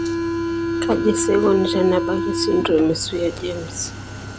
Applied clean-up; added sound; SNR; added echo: none; Subway, metro, underground; 3 dB; none.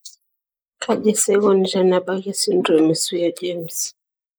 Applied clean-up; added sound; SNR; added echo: neural mask model Resemble Enhance denoiser.